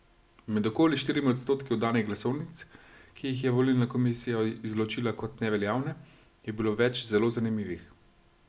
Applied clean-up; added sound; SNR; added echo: none; none; none; none.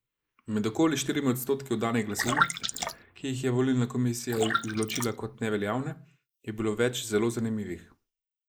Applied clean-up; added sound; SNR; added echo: neural mask model Resemble Enhance denoiser.